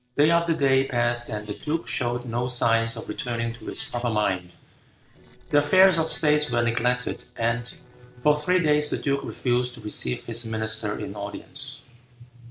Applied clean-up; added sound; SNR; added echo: neural separator model SepFormer DNS4.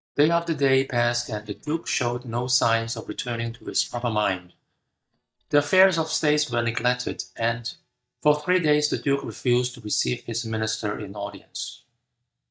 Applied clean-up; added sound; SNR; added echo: neural mask model DeepFilterNet 3.